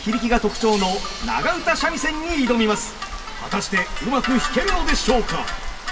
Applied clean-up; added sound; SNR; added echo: none; Rain; 7 dB; reverberation time 1.6 s.